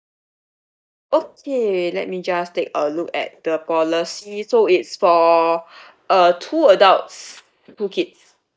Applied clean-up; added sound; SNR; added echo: neural mask model DeepFilterNet 3.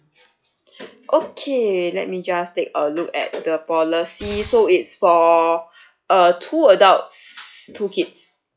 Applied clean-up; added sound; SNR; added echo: classical method log-MMSE.